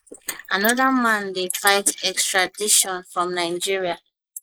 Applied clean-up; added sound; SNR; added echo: neural mask model Resemble Enhance denoiser.